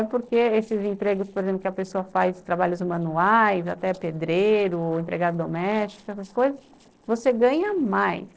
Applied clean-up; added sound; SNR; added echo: neural separator model SepFormer DNS4.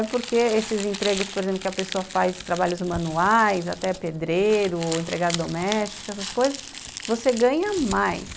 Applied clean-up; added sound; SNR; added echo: none; Crumpling, crinkling; 12 dB; none.